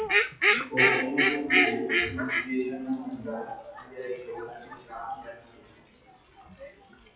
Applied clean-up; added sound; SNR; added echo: classical method WPE with log-MMSE.